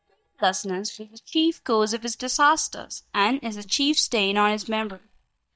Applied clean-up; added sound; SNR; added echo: neural mask model DeepFilterNet 3.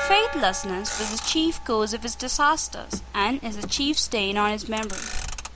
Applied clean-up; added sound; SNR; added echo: none; Gong + Motor vehicle (road); 11 dB; none.